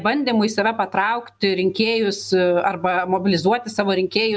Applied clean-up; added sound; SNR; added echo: none; none; none; none.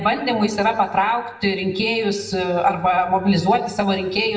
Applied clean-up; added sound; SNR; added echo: none; none; none; reverberation time 0.9 s.